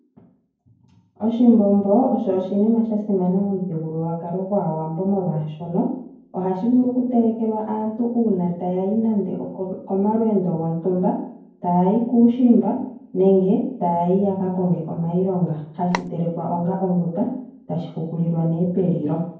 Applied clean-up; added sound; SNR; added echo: none; Telephone; 9 dB; reverberation time 0.9 s.